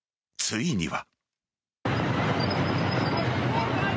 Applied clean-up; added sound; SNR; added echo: none; none; none; none.